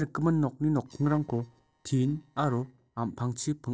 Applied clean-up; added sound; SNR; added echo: neural separator model SepFormer DNS4.